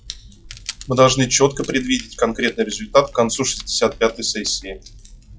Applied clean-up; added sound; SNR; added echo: classical method log-MMSE.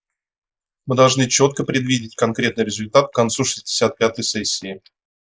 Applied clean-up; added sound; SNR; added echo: neural mask model Resemble Enhance denoiser.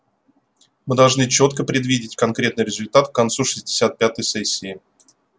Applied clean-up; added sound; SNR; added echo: none; none; none; none.